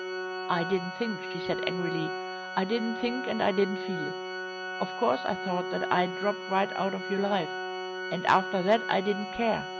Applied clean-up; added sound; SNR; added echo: none; Organ; 5 dB; none.